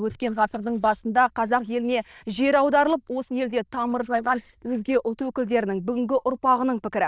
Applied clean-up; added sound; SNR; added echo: neural diffusion model UNIVERSE++.